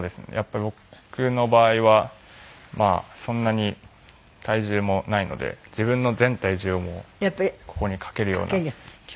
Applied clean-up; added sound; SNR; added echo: none; none; none; none.